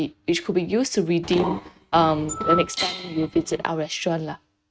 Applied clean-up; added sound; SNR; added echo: neural mask model RNNoise.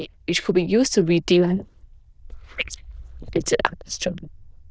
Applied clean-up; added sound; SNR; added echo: neural diffusion model UNIVERSE++.